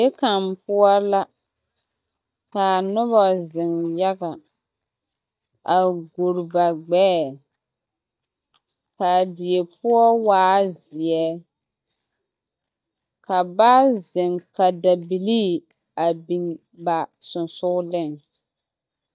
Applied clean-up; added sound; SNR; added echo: neural mask model DeepFilterNet 3.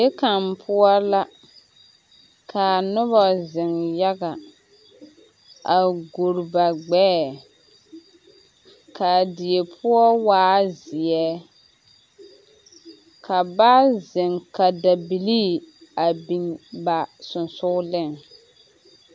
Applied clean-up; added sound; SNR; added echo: none; none; none; none.